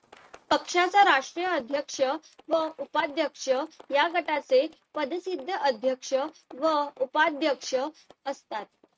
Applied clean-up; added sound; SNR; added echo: neural mask model RNNoise.